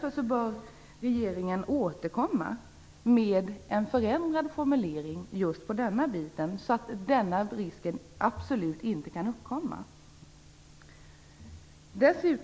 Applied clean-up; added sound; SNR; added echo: none; none; none; none.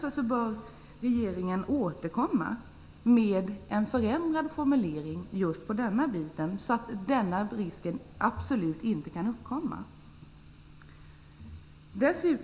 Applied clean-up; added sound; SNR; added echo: none; none; none; reverberation time 2.1 s.